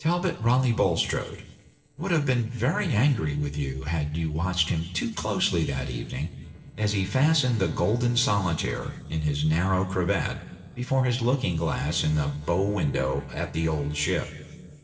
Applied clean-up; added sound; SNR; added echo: neural separator model SepFormer DNS4.